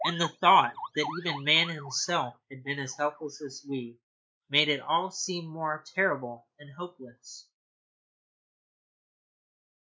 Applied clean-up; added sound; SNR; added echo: neural mask model Resemble Enhance denoiser.